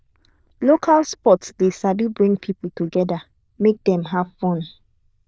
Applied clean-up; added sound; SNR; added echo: neural diffusion model UNIVERSE++.